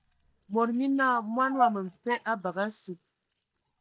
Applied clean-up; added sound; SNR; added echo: neural mask model DeepFilterNet 3.